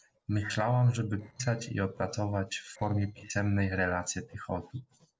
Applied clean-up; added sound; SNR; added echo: neural separator model SepFormer DNS4.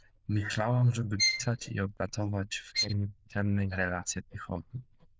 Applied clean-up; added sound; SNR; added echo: neural diffusion model UNIVERSE++.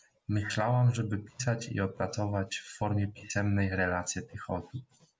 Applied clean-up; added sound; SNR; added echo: none; none; none; none.